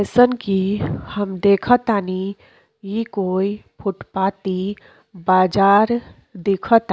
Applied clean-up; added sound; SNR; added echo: none; none; none; none.